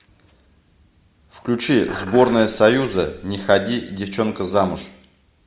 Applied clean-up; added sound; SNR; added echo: none; Dishes, pots, and pans; 15 dB; none.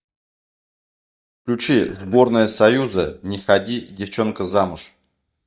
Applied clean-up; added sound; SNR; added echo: neural mask model DeepFilterNet 3.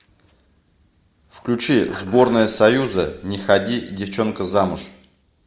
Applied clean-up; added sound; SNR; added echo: neural separator model SepFormer DNS4.